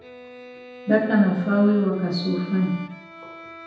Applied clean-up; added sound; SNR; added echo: none; Bowed string instrument; 17 dB; reverberation time 0.9 s.